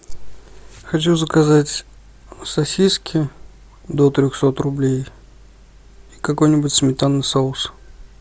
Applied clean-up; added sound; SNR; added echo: none; none; none; none.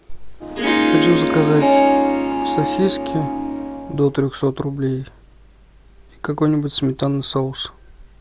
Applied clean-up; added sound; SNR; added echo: none; Harp; -3 dB; none.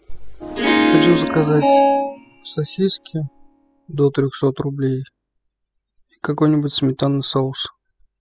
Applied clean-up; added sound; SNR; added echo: classical method spectral subtraction.